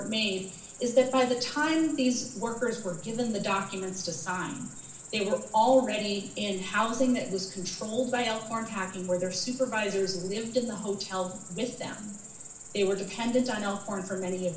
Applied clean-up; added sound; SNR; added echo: none; Cricket; 13 dB; reverberation time 0.7 s.